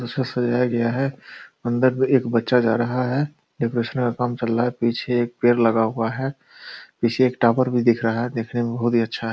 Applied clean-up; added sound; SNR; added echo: none; none; none; none.